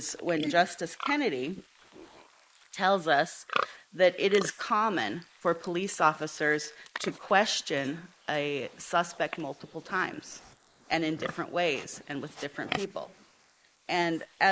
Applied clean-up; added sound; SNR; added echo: neural mask model Resemble Enhance denoiser.